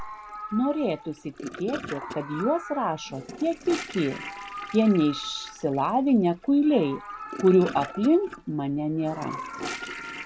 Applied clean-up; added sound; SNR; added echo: none; Meow + Toilet flush / Gurgling; 13 dB; none.